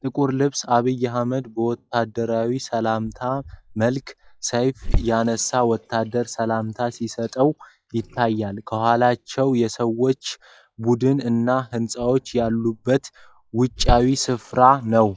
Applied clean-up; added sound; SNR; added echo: classical method log-MMSE.